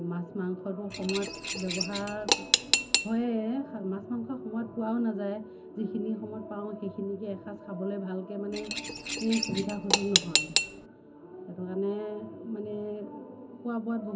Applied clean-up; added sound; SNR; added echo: none; Cutlery, silverware / Dishes, pots, and pans; -4 dB; reverberation time 0.4 s.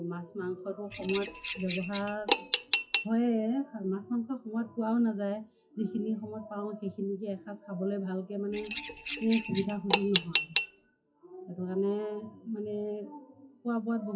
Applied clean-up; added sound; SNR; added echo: classical method WPE with log-MMSE.